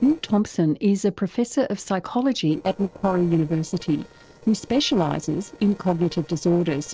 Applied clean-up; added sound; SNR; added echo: neural separator model SepFormer DNS4.